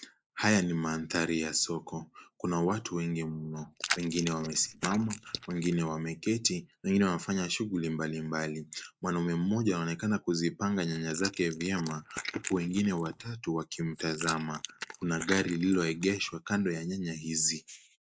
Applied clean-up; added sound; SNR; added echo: neural mask model Resemble Enhance denoiser.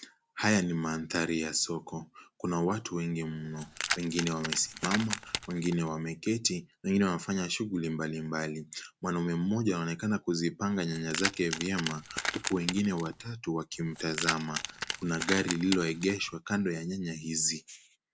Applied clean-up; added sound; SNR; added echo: none; Keys jangling; 5 dB; none.